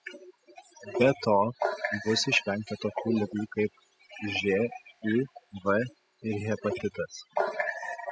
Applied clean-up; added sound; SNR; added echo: classical method spectral subtraction.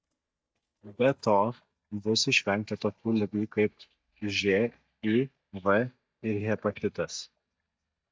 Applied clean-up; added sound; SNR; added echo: neural mask model DeepFilterNet 3.